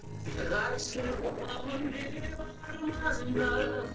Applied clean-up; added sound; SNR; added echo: neural separator model SepFormer DNS4.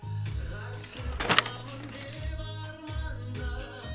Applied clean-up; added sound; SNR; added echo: none; Bicycle; -2 dB; reverberation time 0.3 s.